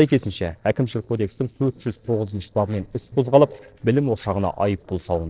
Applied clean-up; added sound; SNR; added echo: neural separator model SepFormer DNS4.